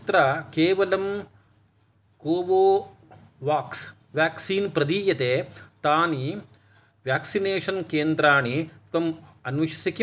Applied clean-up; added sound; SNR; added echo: none; none; none; none.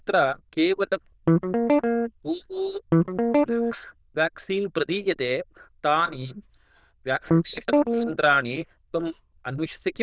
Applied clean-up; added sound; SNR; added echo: neural diffusion model UNIVERSE++.